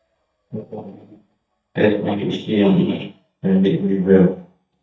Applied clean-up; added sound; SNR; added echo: neural mask model DeepFilterNet 3.